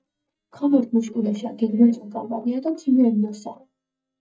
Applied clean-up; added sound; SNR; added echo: neural mask model DeepFilterNet 3.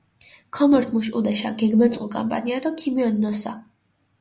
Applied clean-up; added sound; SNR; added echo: none; none; none; none.